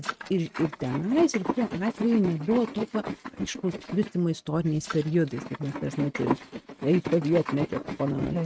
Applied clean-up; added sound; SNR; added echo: neural mask model RNNoise.